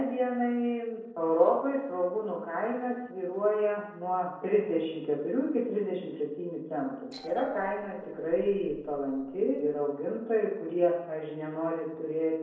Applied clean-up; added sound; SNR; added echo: neural separator model SepFormer DNS4.